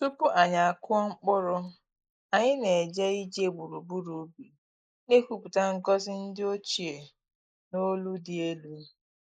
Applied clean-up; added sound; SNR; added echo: neural mask model Resemble Enhance denoiser.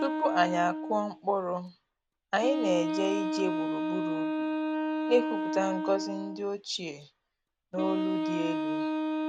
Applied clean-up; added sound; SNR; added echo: none; Wind instrument, woodwind instrument; 0 dB; none.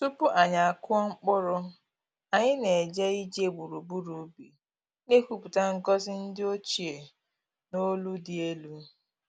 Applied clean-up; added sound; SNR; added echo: none; none; none; none.